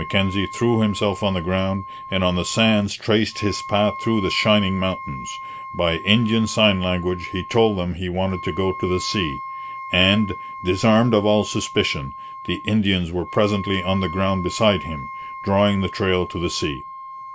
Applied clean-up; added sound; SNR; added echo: none; Wind instrument, woodwind instrument; 13 dB; none.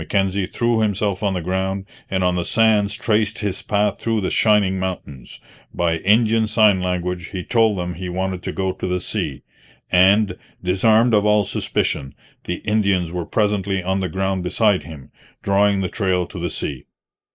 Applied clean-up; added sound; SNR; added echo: neural mask model Resemble Enhance denoiser.